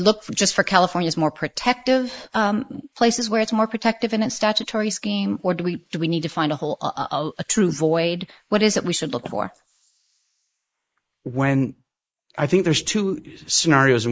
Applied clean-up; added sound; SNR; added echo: neural mask model Resemble Enhance denoiser.